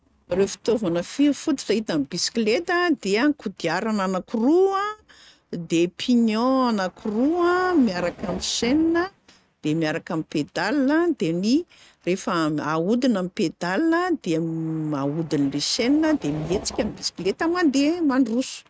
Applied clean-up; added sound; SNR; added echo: neural mask model RNNoise.